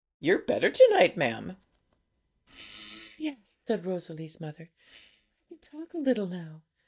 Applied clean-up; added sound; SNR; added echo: neural mask model DeepFilterNet 3.